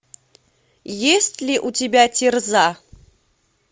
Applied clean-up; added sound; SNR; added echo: none; none; none; none.